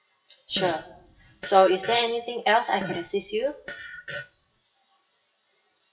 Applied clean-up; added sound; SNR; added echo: classical method WPE with log-MMSE.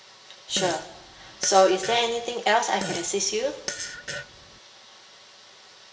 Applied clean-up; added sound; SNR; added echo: none; Fart; 10 dB; reverberation time 0.8 s.